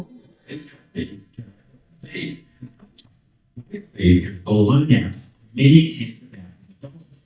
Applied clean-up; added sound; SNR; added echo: neural mask model DeepFilterNet 3.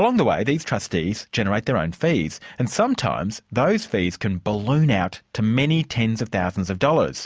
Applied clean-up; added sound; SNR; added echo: none; none; none; none.